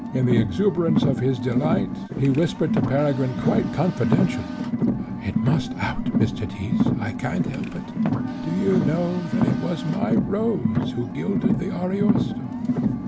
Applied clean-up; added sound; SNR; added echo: none; Car; -1 dB; none.